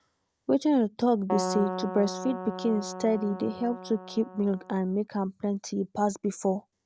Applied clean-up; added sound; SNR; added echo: none; Keyboard (musical); 7 dB; none.